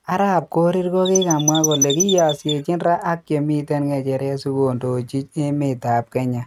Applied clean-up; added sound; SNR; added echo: neural mask model RNNoise.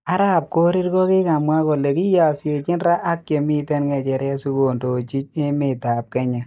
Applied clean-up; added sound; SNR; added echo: neural mask model DeepFilterNet 3.